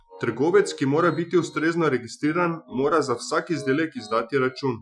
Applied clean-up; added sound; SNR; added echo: classical method Wiener filter.